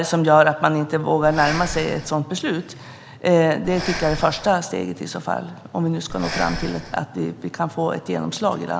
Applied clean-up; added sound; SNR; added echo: none; Breathing; 12 dB; none.